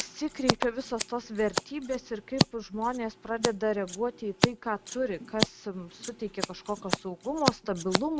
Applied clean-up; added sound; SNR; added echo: none; Scissors; 1 dB; none.